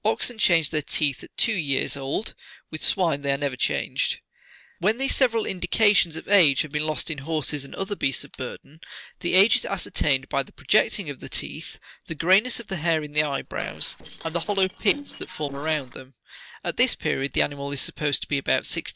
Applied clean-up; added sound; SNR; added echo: neural separator model SepFormer DNS4.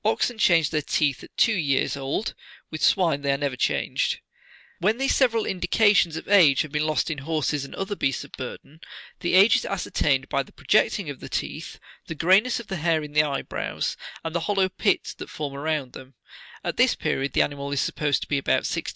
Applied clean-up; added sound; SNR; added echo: none; none; none; none.